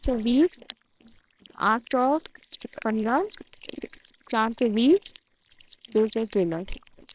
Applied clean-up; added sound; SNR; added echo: neural separator model SepFormer WHAMR!.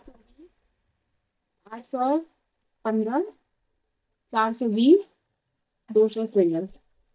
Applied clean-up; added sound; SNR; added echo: neural mask model DeepFilterNet 3.